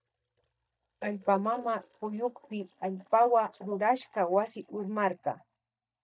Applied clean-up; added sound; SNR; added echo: neural mask model DeepFilterNet 3.